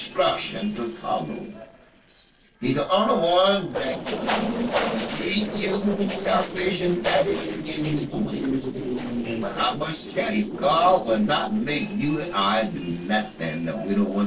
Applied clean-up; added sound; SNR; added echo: neural separator model SepFormer DNS4.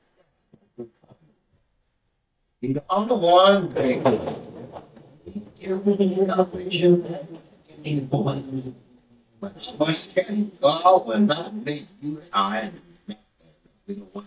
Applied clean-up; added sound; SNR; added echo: neural mask model DeepFilterNet 3.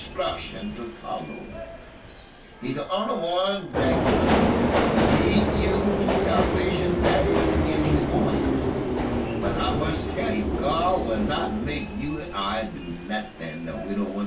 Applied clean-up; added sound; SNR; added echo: none; Subway, metro, underground; -3 dB; reverberation time 0.2 s.